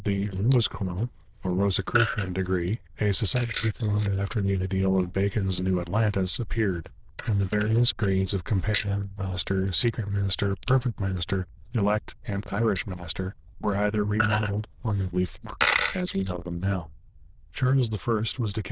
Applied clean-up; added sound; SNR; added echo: neural diffusion model UNIVERSE++.